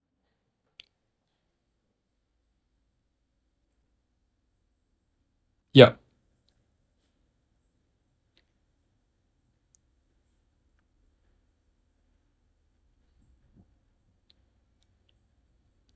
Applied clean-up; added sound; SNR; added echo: neural mask model DeepFilterNet 3.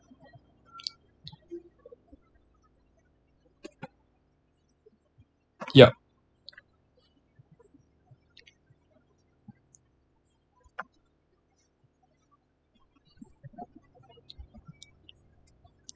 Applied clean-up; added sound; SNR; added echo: classical method spectral subtraction.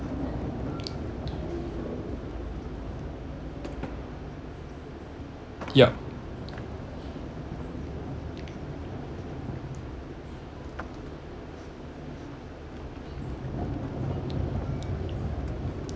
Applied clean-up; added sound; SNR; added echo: none; Sliding door; 2 dB; none.